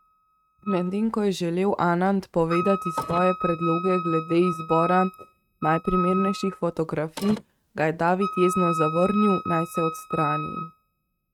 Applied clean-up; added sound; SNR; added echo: neural mask model RNNoise.